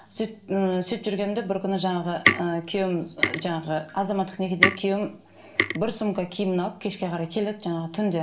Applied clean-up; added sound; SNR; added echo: none; Tick; 1 dB; reverberation time 0.4 s.